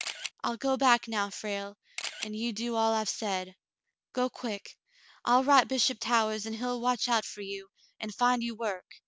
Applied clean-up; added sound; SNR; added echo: none; Camera; 6 dB; none.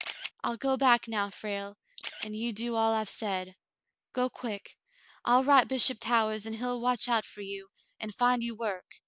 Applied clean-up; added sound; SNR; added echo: neural mask model Resemble Enhance denoiser.